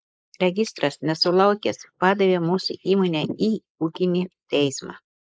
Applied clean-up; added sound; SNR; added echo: neural mask model Resemble Enhance denoiser.